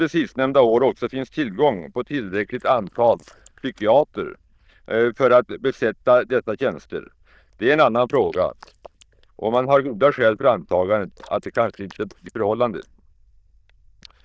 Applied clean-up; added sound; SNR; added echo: neural diffusion model UNIVERSE++.